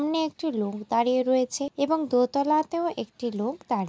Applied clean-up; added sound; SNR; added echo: none; none; none; none.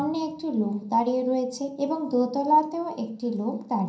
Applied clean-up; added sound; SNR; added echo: none; none; none; reverberation time 0.6 s.